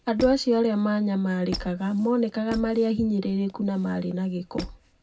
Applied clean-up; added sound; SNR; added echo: none; Squeak; 15 dB; reverberation time 0.3 s.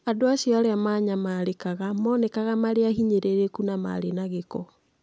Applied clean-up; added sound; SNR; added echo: none; none; none; none.